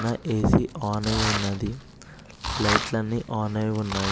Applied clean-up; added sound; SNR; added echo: none; Domestic sounds, home sounds; 5 dB; none.